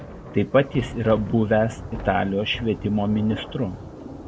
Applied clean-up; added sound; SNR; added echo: none; Thunder; 13 dB; none.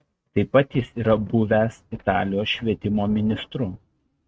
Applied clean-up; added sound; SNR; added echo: neural mask model RNNoise.